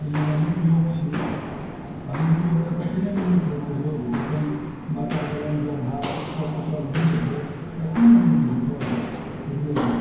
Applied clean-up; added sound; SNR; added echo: none; Walk, footsteps; 9 dB; reverberation time 0.9 s.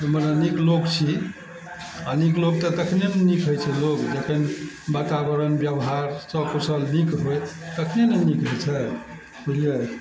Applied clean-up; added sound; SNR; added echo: none; none; none; none.